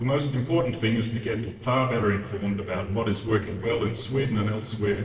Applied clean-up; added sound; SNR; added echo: neural separator model SepFormer DNS4.